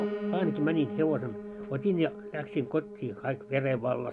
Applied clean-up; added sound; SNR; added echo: none; Piano; 7 dB; none.